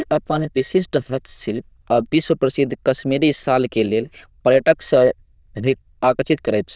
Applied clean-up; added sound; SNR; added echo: neural diffusion model UNIVERSE++.